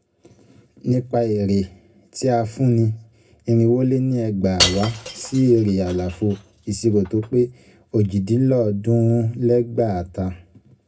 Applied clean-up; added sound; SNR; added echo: none; Shatter / Crushing; 8 dB; reverberation time 0.2 s.